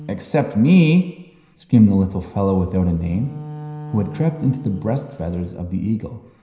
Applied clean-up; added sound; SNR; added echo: none; Wind instrument, woodwind instrument; 17 dB; reverberation time 0.9 s.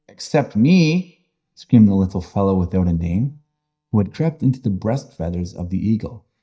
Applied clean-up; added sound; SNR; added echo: neural mask model DeepFilterNet 3.